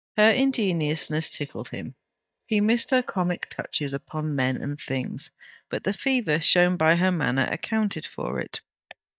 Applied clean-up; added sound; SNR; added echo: neural mask model DeepFilterNet 3.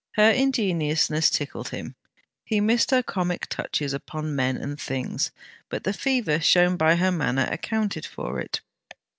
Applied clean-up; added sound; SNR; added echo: none; none; none; none.